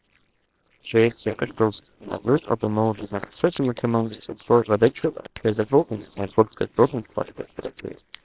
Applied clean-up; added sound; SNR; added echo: neural separator model SepFormer WHAMR!.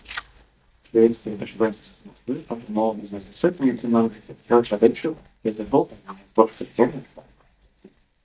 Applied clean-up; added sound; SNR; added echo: neural mask model DeepFilterNet 3.